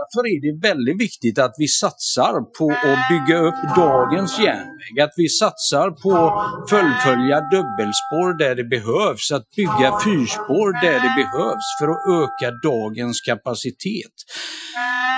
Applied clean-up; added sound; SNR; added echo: classical method Wiener filter.